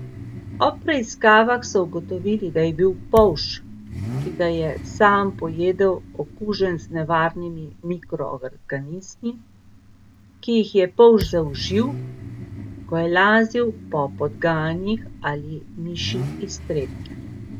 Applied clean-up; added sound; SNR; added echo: none; Thump, thud + Idling / Accelerating, revving, vroom / Car; 13 dB; none.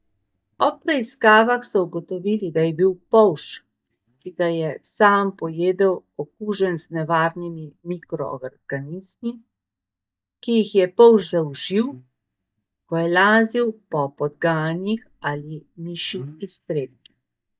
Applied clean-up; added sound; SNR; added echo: neural mask model DeepFilterNet 3.